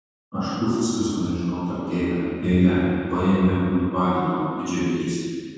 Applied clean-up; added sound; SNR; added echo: none; none; none; reverberation time 2.1 s.